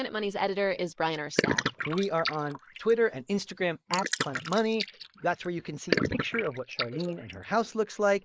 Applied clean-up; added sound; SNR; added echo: neural mask model Resemble Enhance denoiser.